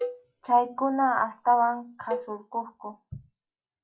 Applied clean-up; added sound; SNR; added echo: classical method log-MMSE.